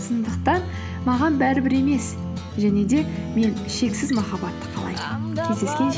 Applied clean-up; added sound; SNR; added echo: none; none; none; none.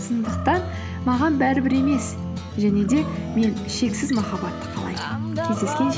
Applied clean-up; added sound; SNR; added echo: none; Animal; 18 dB; none.